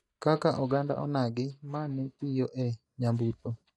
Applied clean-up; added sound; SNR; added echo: neural mask model DeepFilterNet 3.